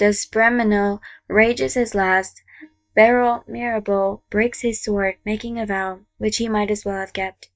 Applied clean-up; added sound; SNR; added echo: neural mask model DeepFilterNet 3.